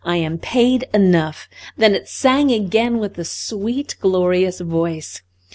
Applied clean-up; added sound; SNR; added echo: none; none; none; none.